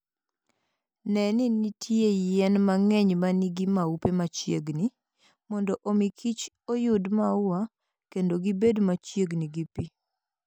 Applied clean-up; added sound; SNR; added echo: none; none; none; none.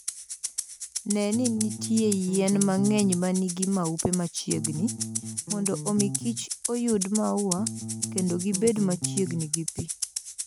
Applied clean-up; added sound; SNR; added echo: none; Rattle (instrument) + Bass guitar; 6 dB; none.